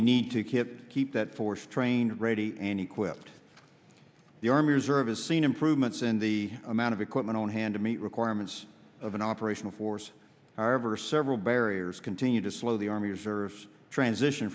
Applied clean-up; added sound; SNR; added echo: none; none; none; none.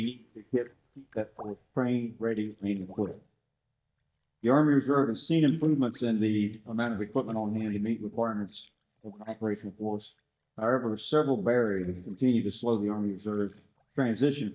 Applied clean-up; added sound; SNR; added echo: neural mask model DeepFilterNet 3.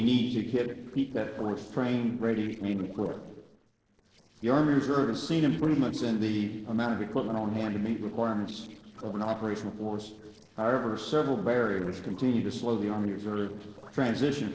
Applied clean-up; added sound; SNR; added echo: neural separator model SepFormer DNS4.